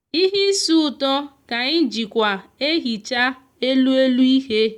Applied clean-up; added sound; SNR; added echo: none; none; none; none.